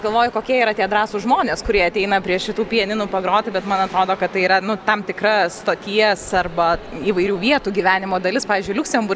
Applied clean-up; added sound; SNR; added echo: none; none; none; none.